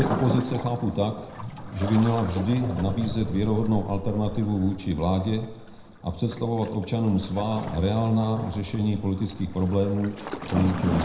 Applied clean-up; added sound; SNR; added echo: none; Waves, surf; 9 dB; reverberation time 0.7 s.